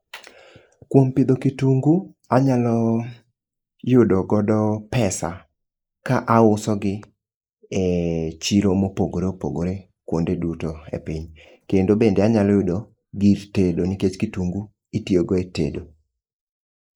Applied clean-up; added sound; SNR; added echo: neural mask model Resemble Enhance denoiser.